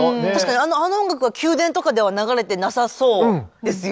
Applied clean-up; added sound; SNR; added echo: none; none; none; none.